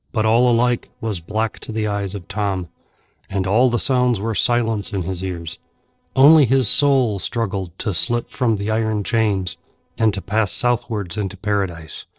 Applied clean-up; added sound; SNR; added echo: neural separator model SepFormer DNS4.